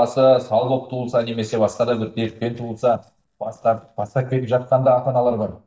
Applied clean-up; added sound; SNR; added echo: neural mask model DeepFilterNet 3.